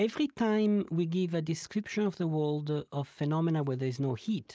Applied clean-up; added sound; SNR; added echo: none; none; none; none.